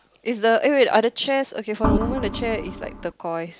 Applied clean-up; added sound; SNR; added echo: none; Organ; 2 dB; none.